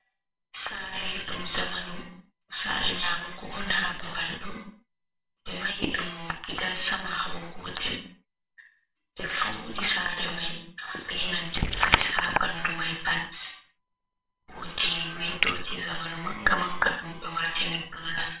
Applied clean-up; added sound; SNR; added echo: neural separator model SepFormer WHAMR!.